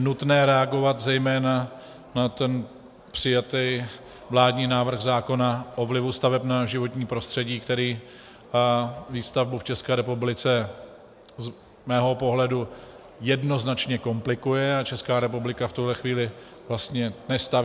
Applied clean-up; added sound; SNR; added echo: none; none; none; none.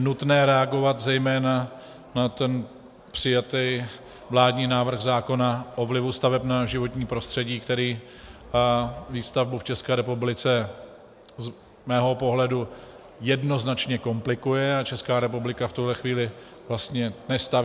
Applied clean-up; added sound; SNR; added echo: none; Wind; 19 dB; none.